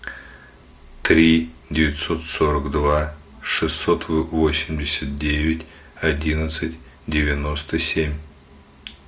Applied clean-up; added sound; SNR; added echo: none; none; none; none.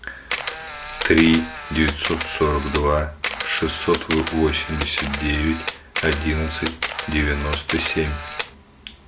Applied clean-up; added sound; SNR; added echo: none; Camera; 7 dB; none.